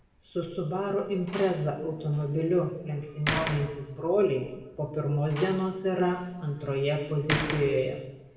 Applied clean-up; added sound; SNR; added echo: none; Slam; 11 dB; reverberation time 1.0 s.